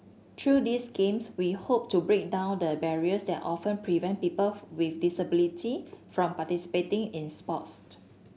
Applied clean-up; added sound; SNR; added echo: none; none; none; none.